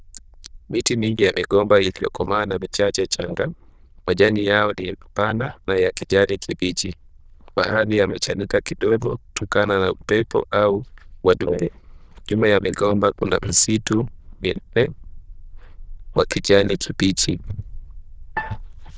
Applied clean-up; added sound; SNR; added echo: neural diffusion model UNIVERSE++.